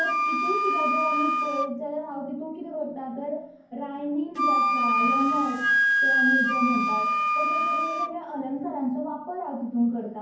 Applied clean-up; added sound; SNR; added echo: none; Wind instrument, woodwind instrument; -4 dB; reverberation time 0.9 s.